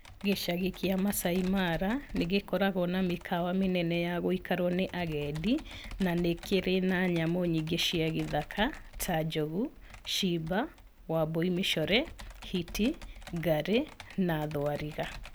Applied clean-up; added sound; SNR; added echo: none; Computer keyboard; 16 dB; none.